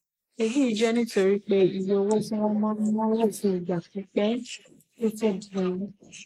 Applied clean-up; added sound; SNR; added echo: neural mask model Resemble Enhance denoiser.